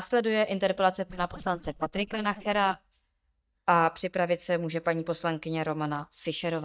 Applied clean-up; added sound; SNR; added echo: neural mask model DeepFilterNet 3.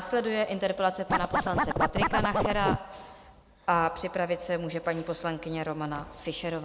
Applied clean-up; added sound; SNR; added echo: none; Scratching (performance technique); -3 dB; none.